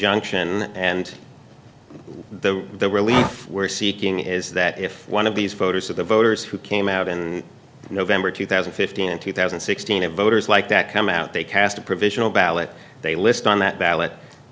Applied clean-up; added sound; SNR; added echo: none; Breathing; 10 dB; none.